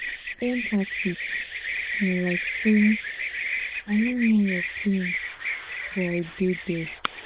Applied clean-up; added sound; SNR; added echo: neural diffusion model UNIVERSE++.